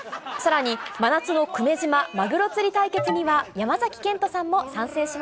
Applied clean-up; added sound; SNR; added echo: none; Alarm; 9 dB; none.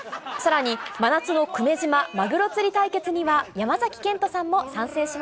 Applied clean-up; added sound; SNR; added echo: none; none; none; none.